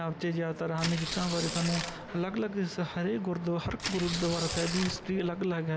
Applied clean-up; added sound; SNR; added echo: none; Tearing; 6 dB; none.